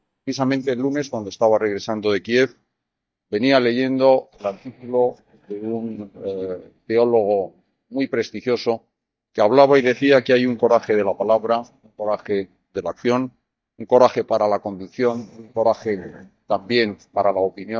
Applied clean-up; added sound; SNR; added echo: neural mask model DeepFilterNet 3.